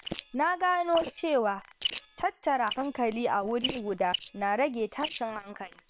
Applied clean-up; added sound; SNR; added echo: neural separator model SepFormer WHAM!.